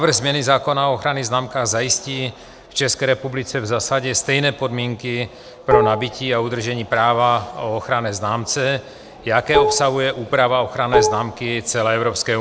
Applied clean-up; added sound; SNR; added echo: none; Dishes, pots, and pans; 2 dB; none.